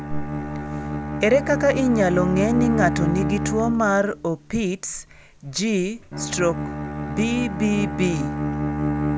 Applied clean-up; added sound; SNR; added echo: none; Bowed string instrument; 4 dB; none.